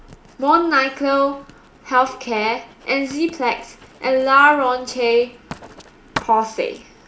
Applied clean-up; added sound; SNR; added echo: none; Writing; 19 dB; reverberation time 0.3 s.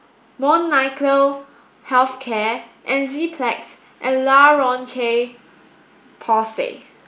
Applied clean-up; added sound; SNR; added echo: none; none; none; none.